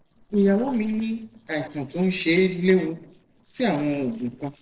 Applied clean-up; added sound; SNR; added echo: neural separator model SepFormer DNS4.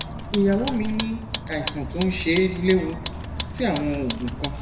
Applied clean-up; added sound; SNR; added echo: none; Vehicle; 7 dB; reverberation time 0.9 s.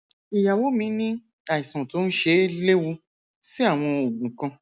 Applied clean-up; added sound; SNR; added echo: none; none; none; none.